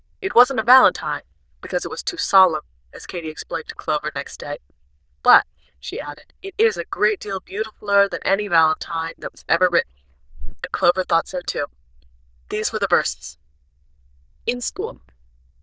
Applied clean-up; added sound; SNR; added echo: neural diffusion model UNIVERSE++.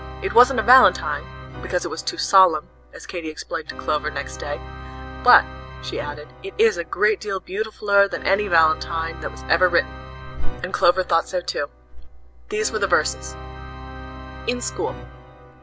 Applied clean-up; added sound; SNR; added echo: none; Organ; 14 dB; none.